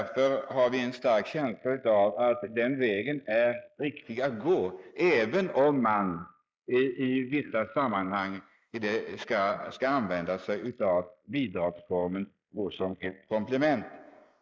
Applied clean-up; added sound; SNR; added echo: neural mask model Resemble Enhance denoiser.